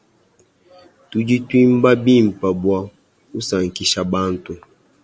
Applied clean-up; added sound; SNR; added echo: none; none; none; none.